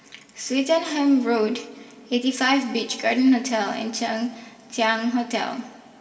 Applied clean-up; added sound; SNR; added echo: none; none; none; reverberation time 2.1 s.